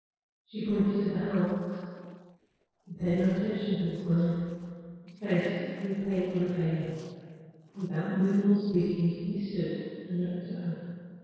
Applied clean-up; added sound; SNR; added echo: neural separator model SepFormer DNS4.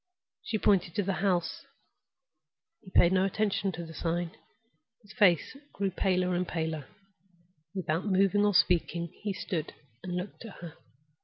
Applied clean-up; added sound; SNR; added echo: none; none; none; none.